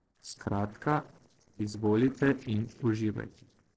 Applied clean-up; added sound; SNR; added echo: neural separator model SepFormer DNS4.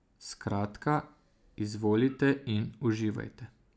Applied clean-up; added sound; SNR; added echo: none; none; none; none.